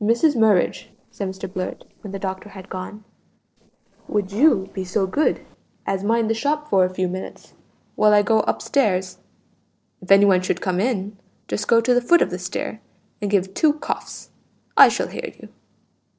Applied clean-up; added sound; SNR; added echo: neural separator model SepFormer DNS4.